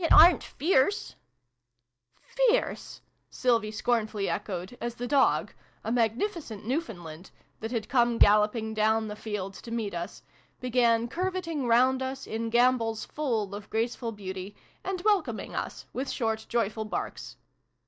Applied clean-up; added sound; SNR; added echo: neural mask model DeepFilterNet 3.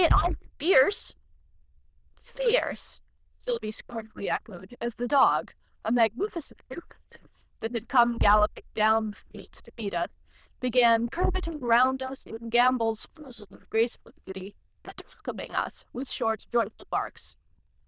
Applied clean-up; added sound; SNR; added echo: neural diffusion model UNIVERSE++.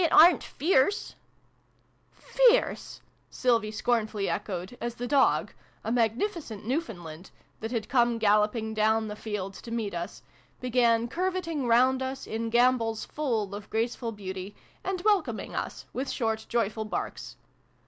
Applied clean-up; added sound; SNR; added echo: none; none; none; none.